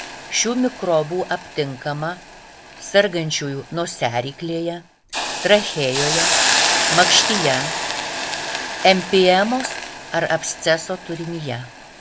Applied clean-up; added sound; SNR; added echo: none; Hiss; 4 dB; none.